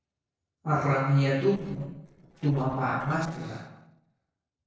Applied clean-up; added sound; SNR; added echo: neural separator model SepFormer DNS4.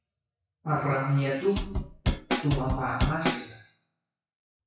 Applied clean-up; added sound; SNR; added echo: classical method WPE with log-MMSE.